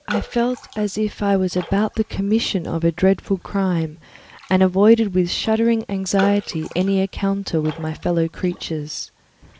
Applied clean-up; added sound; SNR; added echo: none; Raindrop; 19 dB; none.